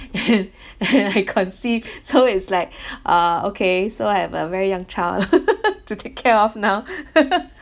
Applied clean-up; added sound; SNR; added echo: none; none; none; none.